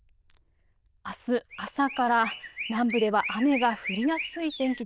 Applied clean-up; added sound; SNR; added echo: neural diffusion model UNIVERSE++.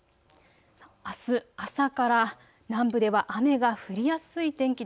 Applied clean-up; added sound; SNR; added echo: none; none; none; none.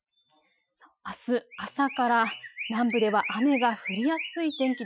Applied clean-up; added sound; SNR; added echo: classical method Wiener filter.